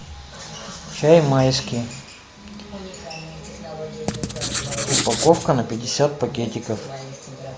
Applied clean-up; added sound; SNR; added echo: none; Writing; 3 dB; none.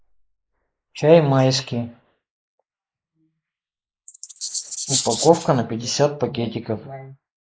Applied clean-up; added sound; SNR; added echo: neural mask model Resemble Enhance denoiser.